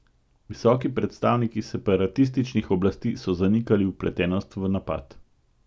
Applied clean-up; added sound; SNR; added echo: none; none; none; none.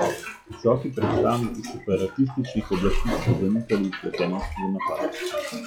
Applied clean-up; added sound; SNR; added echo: classical method log-MMSE.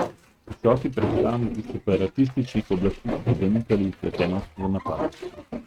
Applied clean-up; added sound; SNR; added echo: neural mask model RNNoise.